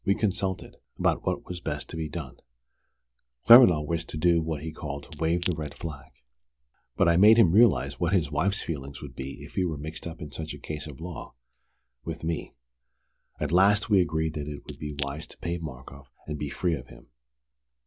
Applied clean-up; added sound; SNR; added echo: none; Crack / Crushing; 16 dB; none.